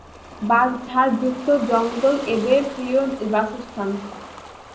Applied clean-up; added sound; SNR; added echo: none; Ocean; 16 dB; reverberation time 0.5 s.